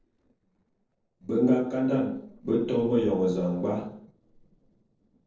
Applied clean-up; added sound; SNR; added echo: neural separator model SepFormer DNS4.